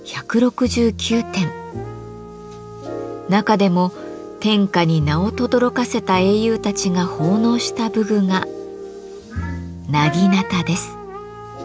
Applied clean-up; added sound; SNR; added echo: none; Glass; 15 dB; none.